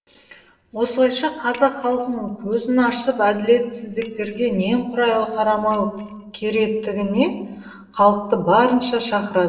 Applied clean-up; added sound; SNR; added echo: neural separator model SepFormer DNS4.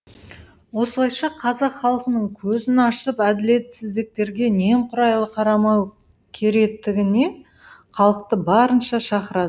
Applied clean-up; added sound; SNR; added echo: none; none; none; none.